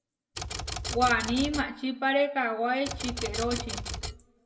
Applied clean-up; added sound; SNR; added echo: none; Typewriter; 6 dB; reverberation time 1.6 s.